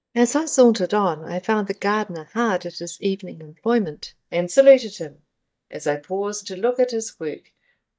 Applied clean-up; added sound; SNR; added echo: neural mask model DeepFilterNet 3.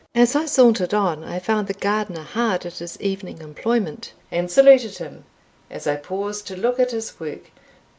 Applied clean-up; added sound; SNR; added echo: none; none; none; none.